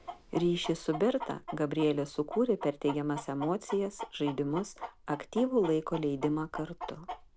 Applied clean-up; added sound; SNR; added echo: none; Chicken, rooster; 13 dB; none.